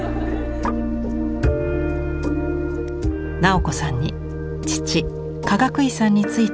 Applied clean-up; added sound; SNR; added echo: none; none; none; none.